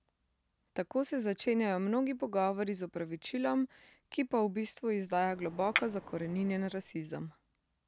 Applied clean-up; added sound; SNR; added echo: none; Chink, clink; -4 dB; none.